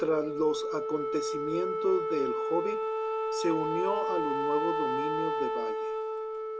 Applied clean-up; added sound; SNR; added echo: none; Wind instrument, woodwind instrument; -1 dB; none.